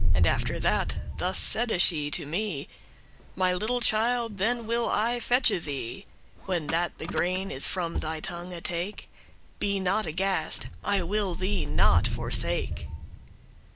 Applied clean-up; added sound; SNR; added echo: none; Engine starting / Motor vehicle (road); 0 dB; none.